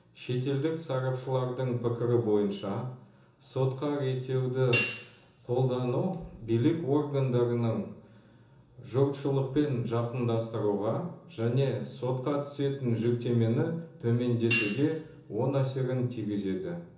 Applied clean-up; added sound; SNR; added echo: none; Hi-hat; 8 dB; reverberation time 0.6 s.